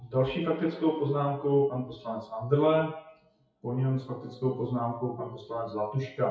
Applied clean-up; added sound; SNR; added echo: classical method WPE with log-MMSE.